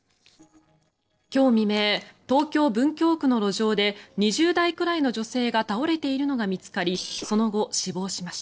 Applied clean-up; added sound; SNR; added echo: neural separator model SepFormer DNS4.